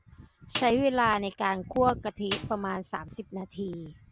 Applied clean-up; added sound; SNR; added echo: none; Snare drum; 11 dB; none.